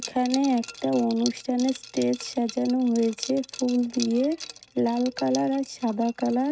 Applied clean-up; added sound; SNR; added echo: neural mask model RNNoise.